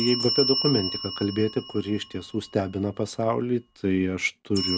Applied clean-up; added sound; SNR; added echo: none; Bell; 7 dB; none.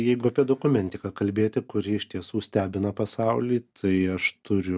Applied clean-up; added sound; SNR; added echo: none; none; none; none.